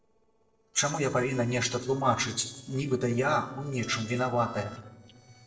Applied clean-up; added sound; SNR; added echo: neural separator model SepFormer DNS4.